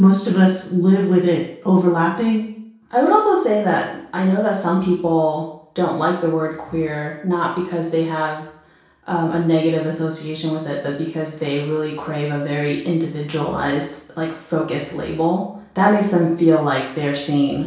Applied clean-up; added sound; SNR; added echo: none; none; none; reverberation time 0.6 s.